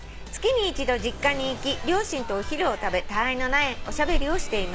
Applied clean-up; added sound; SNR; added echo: none; Accelerating, revving, vroom; 4 dB; none.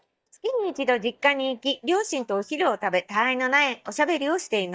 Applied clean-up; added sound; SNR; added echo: neural mask model DeepFilterNet 3.